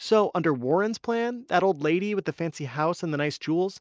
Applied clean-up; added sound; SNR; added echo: none; none; none; none.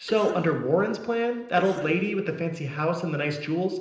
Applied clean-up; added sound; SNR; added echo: neural separator model SepFormer DNS4.